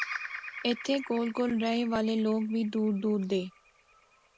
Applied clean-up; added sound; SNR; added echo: none; Bird vocalization, bird call, bird song; 13 dB; none.